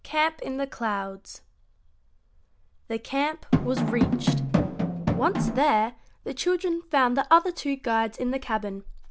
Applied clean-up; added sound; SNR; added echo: none; Drum; -3 dB; none.